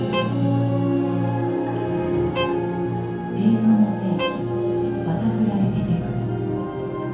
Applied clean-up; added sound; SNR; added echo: none; Bowed string instrument; 12 dB; reverberation time 1.0 s.